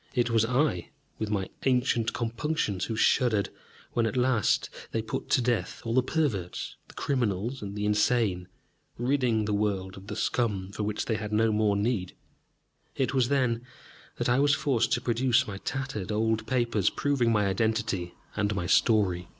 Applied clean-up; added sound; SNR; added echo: none; none; none; none.